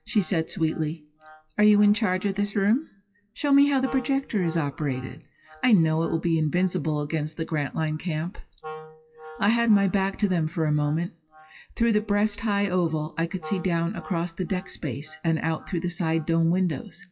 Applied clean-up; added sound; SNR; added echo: classical method WPE with log-MMSE.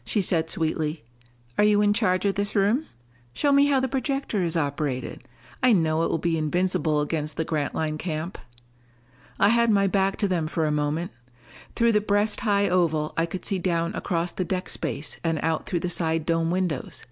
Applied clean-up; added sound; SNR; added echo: none; none; none; none.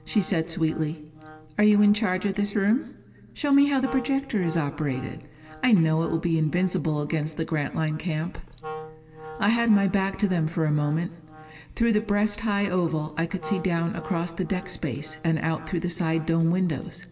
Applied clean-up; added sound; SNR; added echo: none; Wind instrument, woodwind instrument; 19 dB; reverberation time 1.7 s.